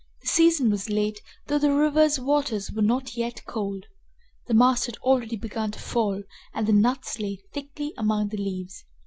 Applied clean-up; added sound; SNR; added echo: none; none; none; none.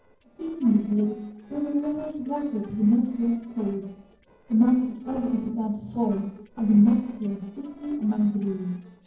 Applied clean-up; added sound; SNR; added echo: neural separator model SepFormer DNS4.